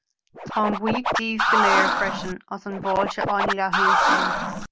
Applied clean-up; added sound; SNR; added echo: none; Scratching (performance technique); -5 dB; none.